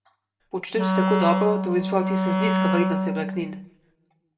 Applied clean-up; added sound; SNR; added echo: none; Wind instrument, woodwind instrument; -3 dB; reverberation time 0.5 s.